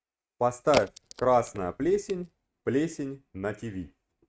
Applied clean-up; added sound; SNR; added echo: neural mask model RNNoise.